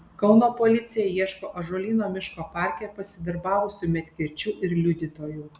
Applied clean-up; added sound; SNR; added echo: none; none; none; none.